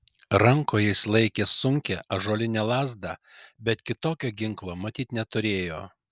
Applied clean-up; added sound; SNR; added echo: none; none; none; none.